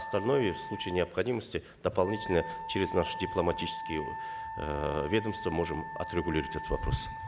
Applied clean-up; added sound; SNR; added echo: none; Wind instrument, woodwind instrument; 8 dB; none.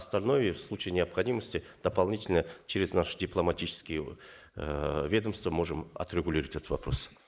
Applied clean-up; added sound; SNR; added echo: neural mask model Resemble Enhance denoiser.